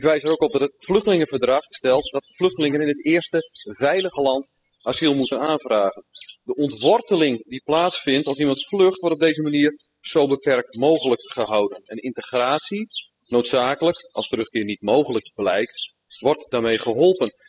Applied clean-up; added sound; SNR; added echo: classical method spectral subtraction.